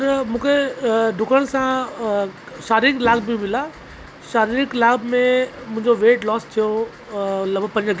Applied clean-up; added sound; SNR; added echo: none; none; none; none.